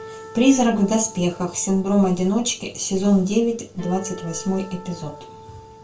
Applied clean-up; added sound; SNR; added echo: none; Acoustic guitar; 19 dB; reverberation time 0.2 s.